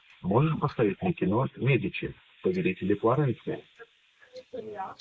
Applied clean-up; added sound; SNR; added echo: neural mask model Resemble Enhance denoiser.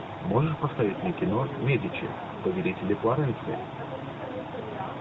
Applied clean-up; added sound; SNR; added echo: none; none; none; none.